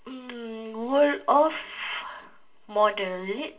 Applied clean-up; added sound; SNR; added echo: none; none; none; reverberation time 0.2 s.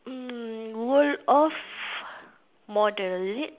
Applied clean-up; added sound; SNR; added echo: none; none; none; none.